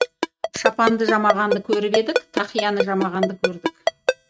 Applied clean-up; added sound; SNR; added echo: neural mask model RNNoise.